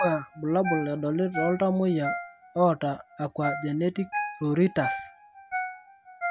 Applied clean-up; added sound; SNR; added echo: none; Ringtone; 7 dB; none.